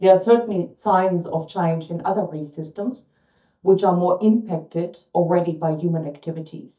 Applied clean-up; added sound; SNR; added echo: neural mask model DeepFilterNet 3.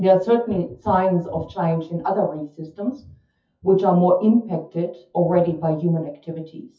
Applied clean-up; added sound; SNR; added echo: classical method WPE with log-MMSE.